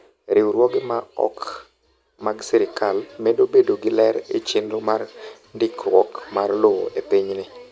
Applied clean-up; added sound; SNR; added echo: none; none; none; none.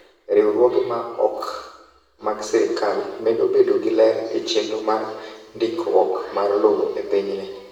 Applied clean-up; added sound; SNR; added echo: none; none; none; reverberation time 0.9 s.